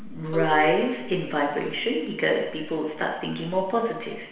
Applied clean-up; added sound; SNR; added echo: none; Bowed string instrument; 14 dB; reverberation time 1.1 s.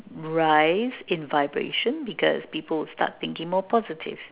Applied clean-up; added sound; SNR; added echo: none; none; none; none.